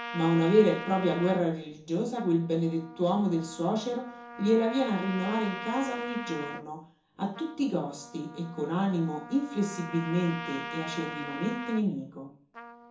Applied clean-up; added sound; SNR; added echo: none; Trumpet; 12 dB; reverberation time 0.7 s.